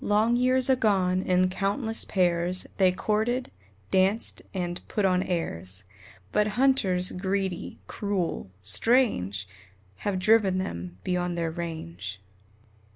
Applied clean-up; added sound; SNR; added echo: none; none; none; none.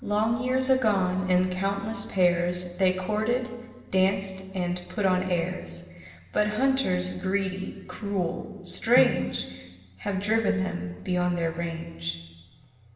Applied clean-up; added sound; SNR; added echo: none; Snare drum; 11 dB; reverberation time 1.4 s.